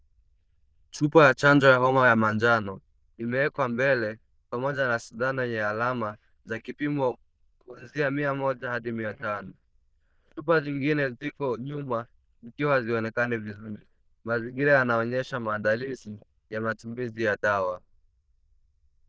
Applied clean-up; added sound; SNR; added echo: neural diffusion model UNIVERSE++.